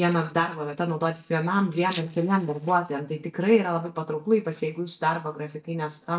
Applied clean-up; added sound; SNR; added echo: neural mask model DeepFilterNet 3.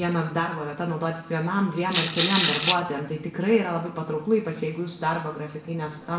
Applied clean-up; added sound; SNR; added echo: none; Rattle / Rattle (instrument); 0 dB; reverberation time 0.6 s.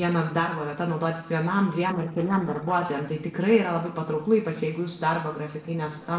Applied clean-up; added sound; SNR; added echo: neural separator model SepFormer DNS4.